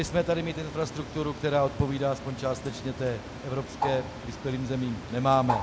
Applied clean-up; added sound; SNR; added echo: none; Bird; 8 dB; none.